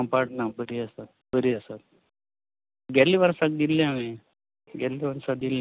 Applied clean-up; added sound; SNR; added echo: none; none; none; none.